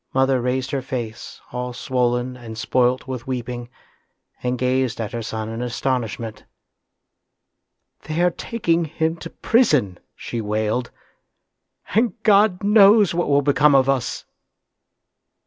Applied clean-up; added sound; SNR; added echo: none; none; none; none.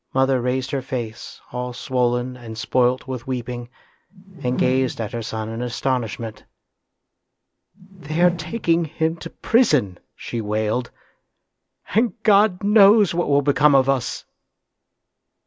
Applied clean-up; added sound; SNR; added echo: none; Whoosh, swoosh, swish; 8 dB; none.